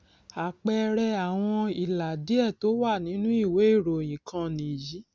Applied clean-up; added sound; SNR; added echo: none; none; none; none.